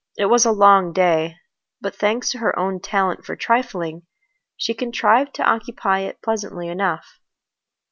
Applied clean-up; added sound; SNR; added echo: none; none; none; none.